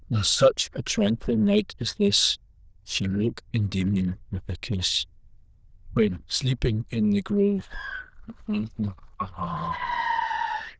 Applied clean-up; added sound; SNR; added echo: neural diffusion model UNIVERSE++.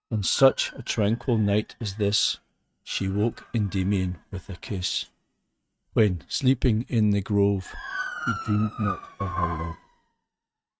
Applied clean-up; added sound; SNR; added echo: neural mask model RNNoise.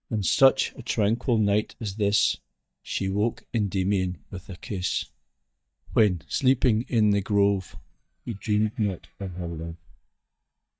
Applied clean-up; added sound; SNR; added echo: neural mask model DeepFilterNet 3.